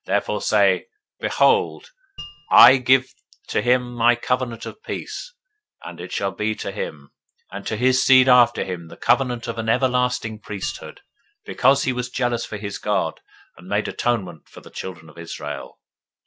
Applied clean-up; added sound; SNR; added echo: none; Mallet percussion; 19 dB; none.